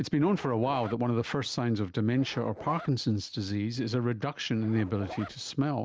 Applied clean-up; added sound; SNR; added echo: none; Zipper (clothing); 17 dB; none.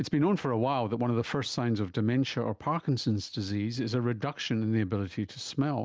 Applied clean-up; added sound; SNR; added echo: none; none; none; none.